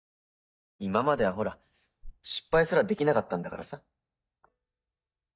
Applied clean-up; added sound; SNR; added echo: neural mask model DeepFilterNet 3.